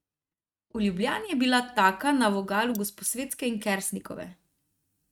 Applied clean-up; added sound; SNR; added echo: neural mask model RNNoise.